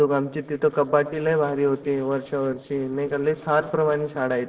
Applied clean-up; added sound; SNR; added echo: neural separator model SepFormer DNS4.